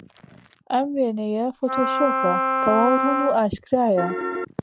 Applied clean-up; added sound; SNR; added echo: none; Piano + Wind instrument, woodwind instrument; 1 dB; none.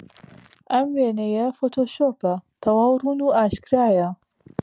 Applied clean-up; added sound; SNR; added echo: none; none; none; none.